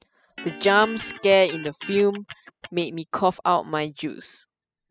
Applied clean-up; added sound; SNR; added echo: classical method spectral subtraction.